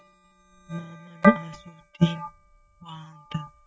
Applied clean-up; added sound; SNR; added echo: neural mask model RNNoise.